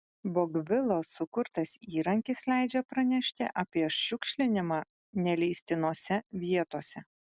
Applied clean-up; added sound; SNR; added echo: none; none; none; none.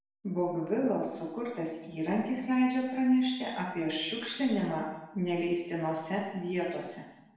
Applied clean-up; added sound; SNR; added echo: none; none; none; reverberation time 0.9 s.